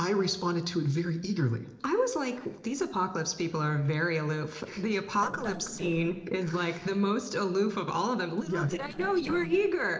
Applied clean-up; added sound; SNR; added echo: neural separator model SepFormer DNS4.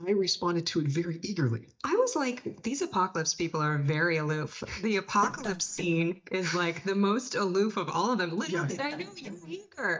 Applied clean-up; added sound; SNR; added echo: neural mask model DeepFilterNet 3.